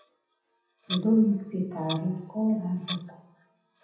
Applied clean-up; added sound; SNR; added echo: none; Clock; 14 dB; reverberation time 0.8 s.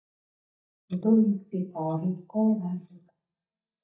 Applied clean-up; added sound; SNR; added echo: neural mask model DeepFilterNet 3.